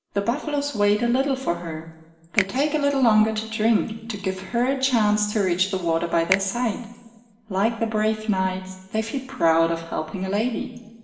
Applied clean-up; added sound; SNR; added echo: none; Finger snapping; 12 dB; reverberation time 1.1 s.